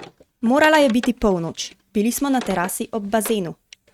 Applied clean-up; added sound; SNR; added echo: neural mask model RNNoise.